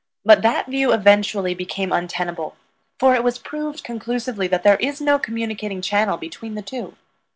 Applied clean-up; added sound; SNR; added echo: none; none; none; none.